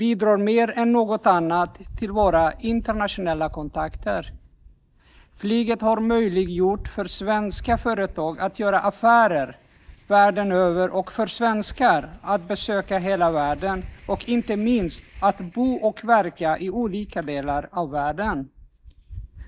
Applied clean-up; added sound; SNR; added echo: neural mask model DeepFilterNet 3.